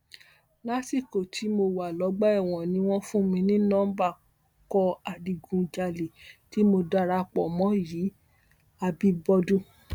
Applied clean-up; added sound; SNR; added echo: none; none; none; none.